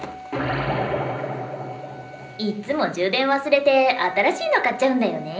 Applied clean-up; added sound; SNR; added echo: none; Wind instrument, woodwind instrument; 17 dB; reverberation time 0.5 s.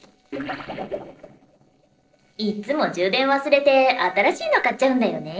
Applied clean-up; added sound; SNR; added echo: neural separator model SepFormer DNS4.